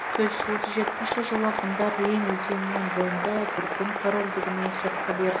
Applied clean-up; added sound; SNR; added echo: none; Applause; 1 dB; reverberation time 0.4 s.